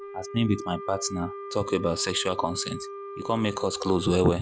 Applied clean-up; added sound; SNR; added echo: none; Wind instrument, woodwind instrument; 11 dB; none.